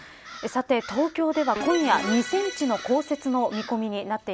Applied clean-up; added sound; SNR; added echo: none; Crow; 20 dB; none.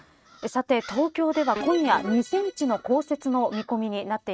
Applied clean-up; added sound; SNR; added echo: neural mask model RNNoise.